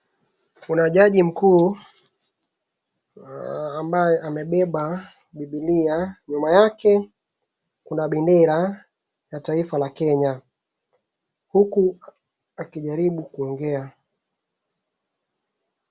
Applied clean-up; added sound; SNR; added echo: none; none; none; none.